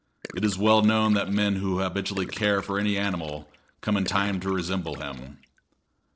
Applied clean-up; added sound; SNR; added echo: neural separator model SepFormer DNS4.